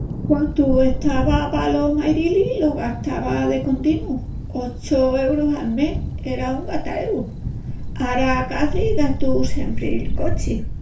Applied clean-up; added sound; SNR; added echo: none; Thunder; 2 dB; reverberation time 0.3 s.